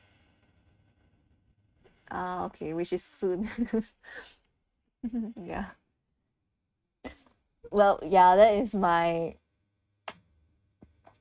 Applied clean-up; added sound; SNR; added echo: neural mask model RNNoise.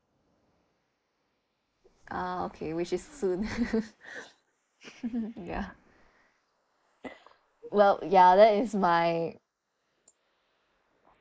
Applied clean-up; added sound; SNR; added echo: neural mask model Resemble Enhance denoiser.